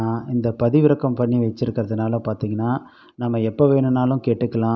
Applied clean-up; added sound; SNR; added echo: none; none; none; none.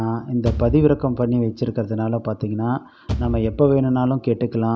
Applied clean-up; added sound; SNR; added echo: none; Bass drum / Thump, thud; 9 dB; none.